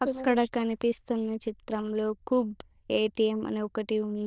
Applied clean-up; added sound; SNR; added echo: neural diffusion model UNIVERSE++.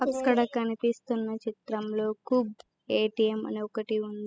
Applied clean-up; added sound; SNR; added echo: classical method spectral subtraction.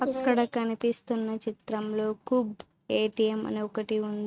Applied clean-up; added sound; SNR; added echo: neural mask model RNNoise.